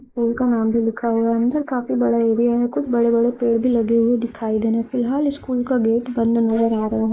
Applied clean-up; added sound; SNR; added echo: neural mask model Resemble Enhance denoiser.